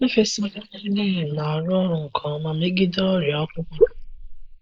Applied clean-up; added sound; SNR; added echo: neural mask model Resemble Enhance denoiser.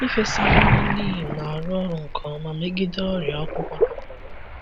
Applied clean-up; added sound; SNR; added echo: none; Waves, surf; -3 dB; none.